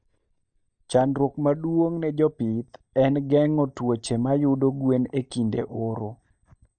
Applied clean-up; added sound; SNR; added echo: neural mask model DeepFilterNet 3.